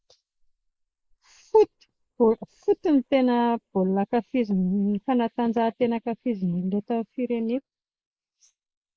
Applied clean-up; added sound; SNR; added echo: neural mask model Resemble Enhance denoiser.